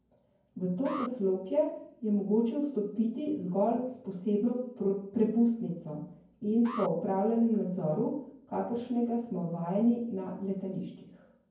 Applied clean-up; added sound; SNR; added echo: none; Alarm; 16 dB; reverberation time 0.9 s.